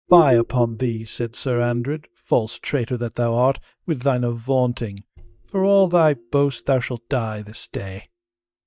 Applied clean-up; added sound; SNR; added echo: neural mask model DeepFilterNet 3.